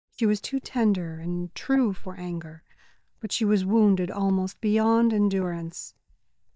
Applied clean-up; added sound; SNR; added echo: neural mask model DeepFilterNet 3.